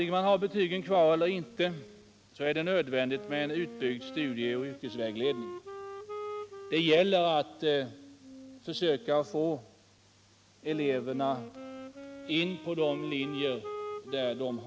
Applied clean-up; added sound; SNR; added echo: none; Wind instrument, woodwind instrument; 14 dB; none.